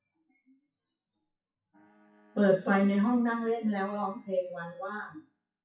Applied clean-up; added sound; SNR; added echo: classical method WPE with log-MMSE.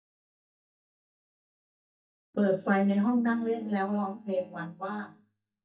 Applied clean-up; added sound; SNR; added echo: neural mask model DeepFilterNet 3.